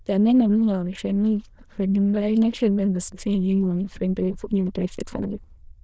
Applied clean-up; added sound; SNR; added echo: neural diffusion model UNIVERSE++.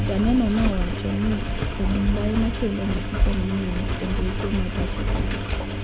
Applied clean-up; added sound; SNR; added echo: none; Engine; -2 dB; none.